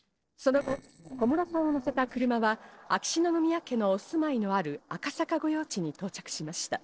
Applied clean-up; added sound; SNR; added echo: neural separator model SepFormer DNS4.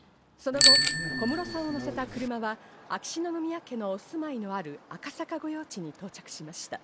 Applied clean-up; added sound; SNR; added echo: none; Bicycle bell; -5 dB; none.